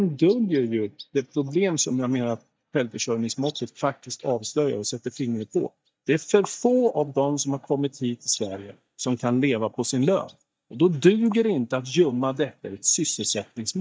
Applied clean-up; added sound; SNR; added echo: neural mask model DeepFilterNet 3.